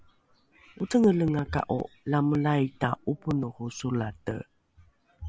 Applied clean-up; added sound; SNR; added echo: none; none; none; none.